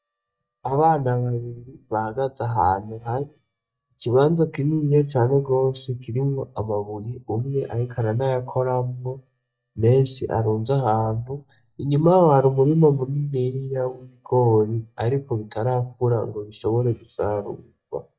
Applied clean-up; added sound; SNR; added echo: neural mask model DeepFilterNet 3.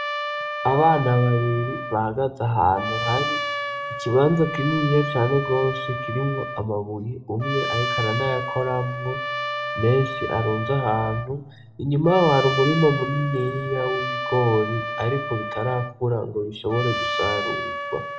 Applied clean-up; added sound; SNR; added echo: none; Trumpet; 6 dB; reverberation time 0.8 s.